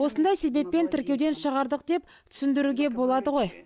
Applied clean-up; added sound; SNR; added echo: none; none; none; none.